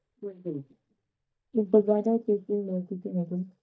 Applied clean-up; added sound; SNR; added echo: neural mask model DeepFilterNet 3.